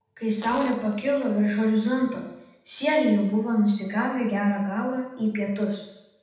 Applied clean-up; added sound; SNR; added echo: none; Fart; 20 dB; reverberation time 0.9 s.